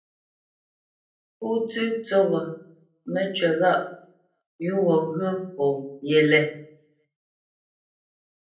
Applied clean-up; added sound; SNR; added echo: none; none; none; reverberation time 0.6 s.